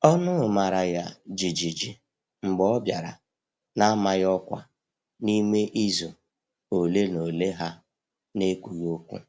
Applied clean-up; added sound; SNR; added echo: none; none; none; none.